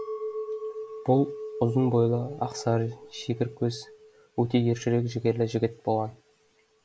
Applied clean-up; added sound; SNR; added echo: none; Chink, clink; 13 dB; none.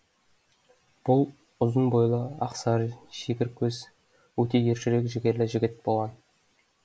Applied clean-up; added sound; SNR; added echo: none; none; none; none.